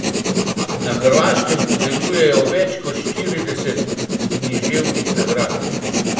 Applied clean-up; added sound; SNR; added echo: none; Writing; 0 dB; reverberation time 1.0 s.